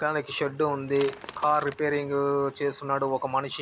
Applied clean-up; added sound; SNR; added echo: none; Crackle / Crushing / Wood; 16 dB; none.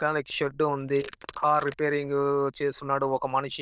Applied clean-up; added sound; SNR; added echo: neural diffusion model UNIVERSE++.